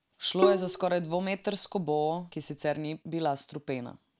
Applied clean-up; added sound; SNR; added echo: none; Bowed string instrument; 3 dB; none.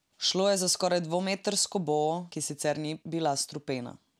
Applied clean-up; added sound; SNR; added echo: none; none; none; none.